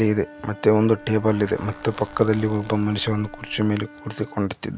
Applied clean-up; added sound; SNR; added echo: none; Wind instrument, woodwind instrument + Zipper (clothing); 19 dB; none.